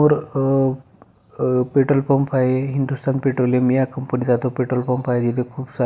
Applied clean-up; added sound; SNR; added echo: none; none; none; none.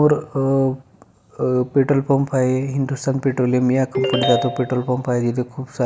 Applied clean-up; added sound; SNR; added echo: none; Ringtone; 4 dB; none.